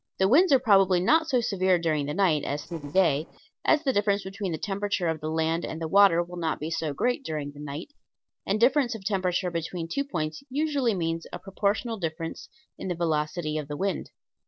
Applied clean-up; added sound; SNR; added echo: neural separator model SepFormer DNS4.